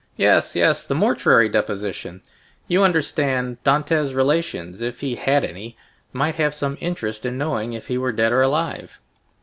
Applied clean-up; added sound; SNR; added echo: none; none; none; none.